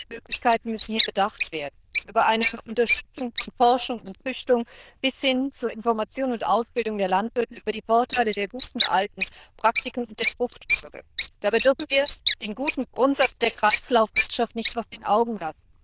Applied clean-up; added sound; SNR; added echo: neural diffusion model UNIVERSE++.